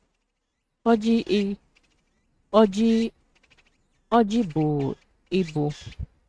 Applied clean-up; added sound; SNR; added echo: neural mask model RNNoise.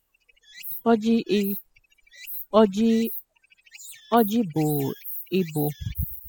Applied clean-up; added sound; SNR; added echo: classical method spectral subtraction.